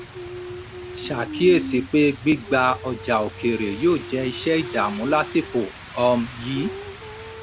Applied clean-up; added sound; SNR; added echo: none; Rain; 12 dB; none.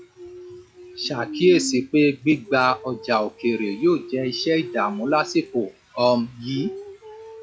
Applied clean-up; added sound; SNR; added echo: classical method log-MMSE.